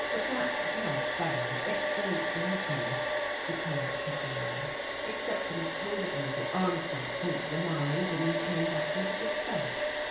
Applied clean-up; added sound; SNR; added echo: none; Domestic sounds, home sounds; -3 dB; reverberation time 0.6 s.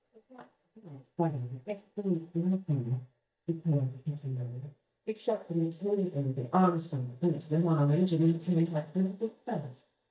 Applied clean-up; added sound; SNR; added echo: neural mask model DeepFilterNet 3.